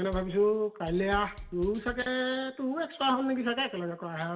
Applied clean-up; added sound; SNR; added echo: none; Bass drum / Snare drum / Drum kit; 13 dB; reverberation time 0.7 s.